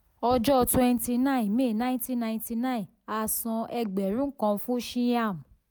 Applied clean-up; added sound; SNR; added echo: none; none; none; none.